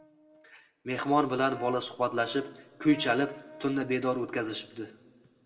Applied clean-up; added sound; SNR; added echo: none; Brass instrument; 19 dB; reverberation time 1.0 s.